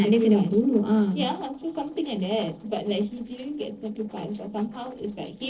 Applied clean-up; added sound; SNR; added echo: neural separator model SepFormer DNS4.